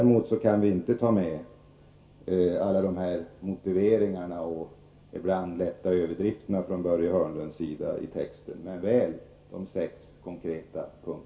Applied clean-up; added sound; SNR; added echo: none; none; none; reverberation time 0.3 s.